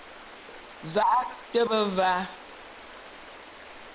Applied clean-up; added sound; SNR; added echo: none; Stream; 16 dB; none.